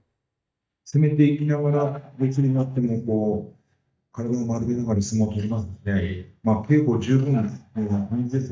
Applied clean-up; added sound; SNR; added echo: neural mask model DeepFilterNet 3.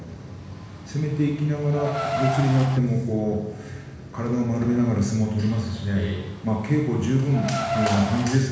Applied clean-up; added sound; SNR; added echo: none; Car; 10 dB; reverberation time 1.1 s.